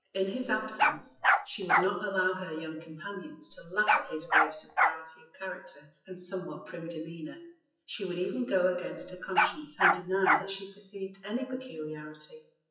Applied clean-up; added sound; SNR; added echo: classical method WPE with log-MMSE.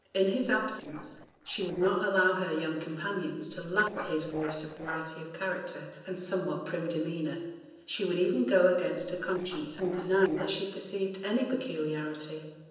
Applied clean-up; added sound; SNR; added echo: neural separator model SepFormer DNS4.